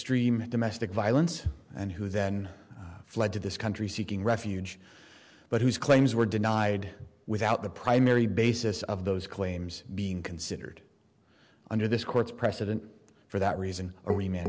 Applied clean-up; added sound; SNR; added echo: none; none; none; none.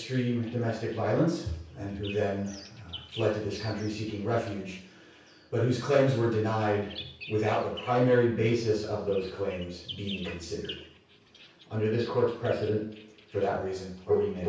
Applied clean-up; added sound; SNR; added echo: none; Bird vocalization, bird call, bird song; 20 dB; reverberation time 0.6 s.